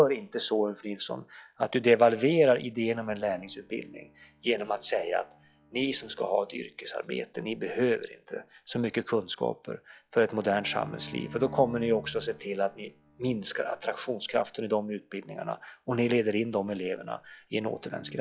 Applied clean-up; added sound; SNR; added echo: classical method log-MMSE.